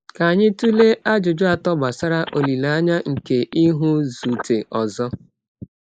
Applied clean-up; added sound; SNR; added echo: neural mask model Resemble Enhance denoiser.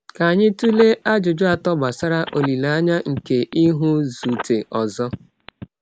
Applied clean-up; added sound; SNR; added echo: none; Telephone; 16 dB; none.